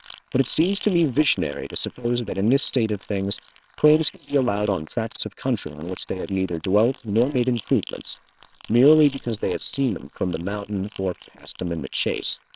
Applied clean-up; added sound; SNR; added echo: neural separator model SepFormer WHAMR!.